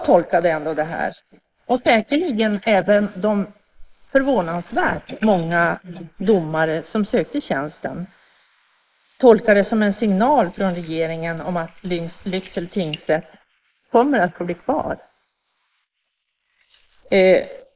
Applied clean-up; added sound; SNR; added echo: neural mask model Resemble Enhance denoiser.